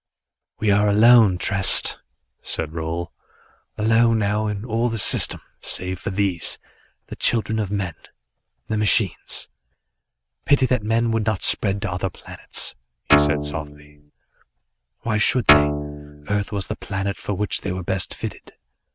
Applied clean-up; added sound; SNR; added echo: neural mask model RNNoise.